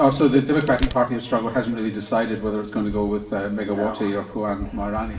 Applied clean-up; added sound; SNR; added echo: none; Crack; 13 dB; reverberation time 0.7 s.